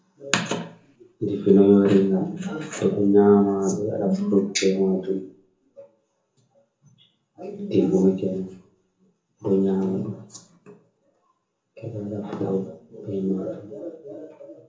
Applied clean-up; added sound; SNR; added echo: none; none; none; reverberation time 0.6 s.